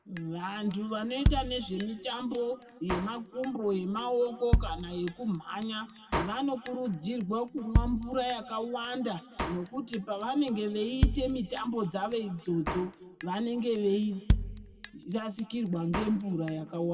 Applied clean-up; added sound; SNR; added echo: none; Drum kit; 3 dB; reverberation time 1.9 s.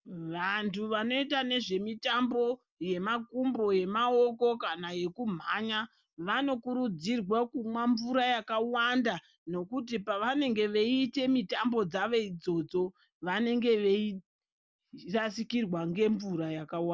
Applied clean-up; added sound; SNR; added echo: none; none; none; none.